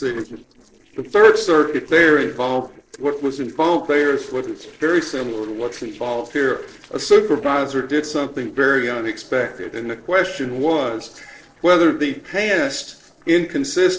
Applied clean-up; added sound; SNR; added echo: neural separator model SepFormer DNS4.